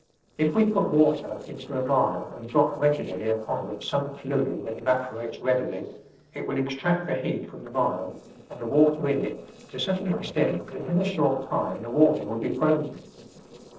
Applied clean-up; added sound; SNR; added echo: neural separator model SepFormer DNS4.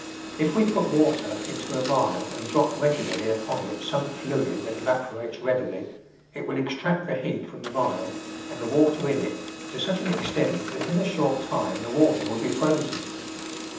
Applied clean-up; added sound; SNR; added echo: none; Printer; 10 dB; reverberation time 0.8 s.